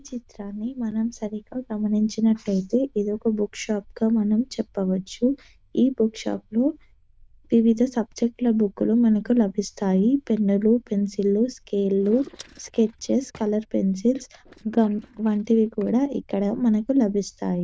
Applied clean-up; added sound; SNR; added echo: neural diffusion model UNIVERSE++.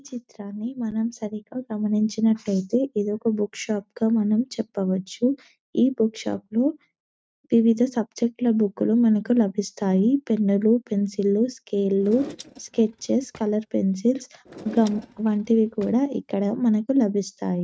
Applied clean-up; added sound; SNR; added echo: neural mask model RNNoise.